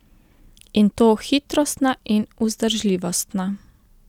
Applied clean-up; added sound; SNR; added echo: none; none; none; none.